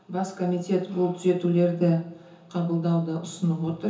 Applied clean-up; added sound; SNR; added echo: none; none; none; reverberation time 0.6 s.